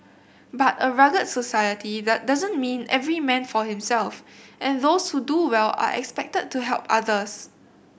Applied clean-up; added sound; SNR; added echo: none; none; none; none.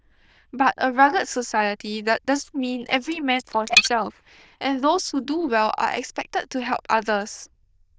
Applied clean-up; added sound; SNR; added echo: neural diffusion model UNIVERSE++.